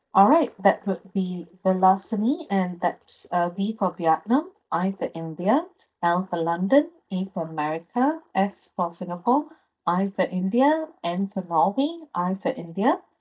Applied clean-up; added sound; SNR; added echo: neural mask model DeepFilterNet 3.